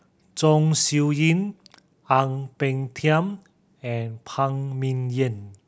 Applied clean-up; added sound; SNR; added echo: none; none; none; none.